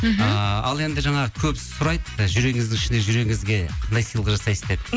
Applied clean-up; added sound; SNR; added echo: none; none; none; none.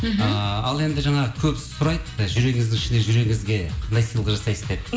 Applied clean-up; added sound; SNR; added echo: none; none; none; reverberation time 2.0 s.